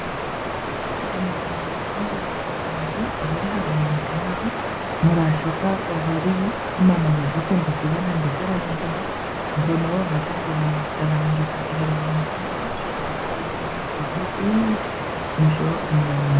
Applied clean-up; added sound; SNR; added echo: none; Water; 3 dB; none.